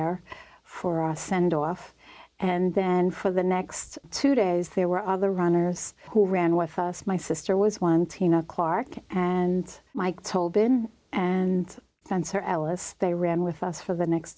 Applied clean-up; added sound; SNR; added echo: none; none; none; none.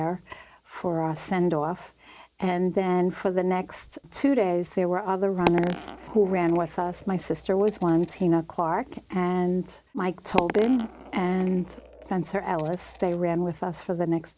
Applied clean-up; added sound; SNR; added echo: none; Coin (dropping); 11 dB; none.